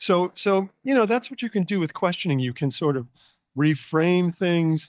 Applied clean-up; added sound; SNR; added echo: neural mask model DeepFilterNet 3.